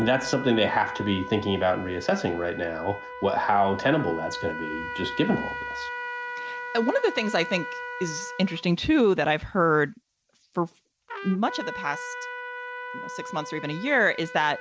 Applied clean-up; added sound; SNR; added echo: none; Trumpet; 10 dB; none.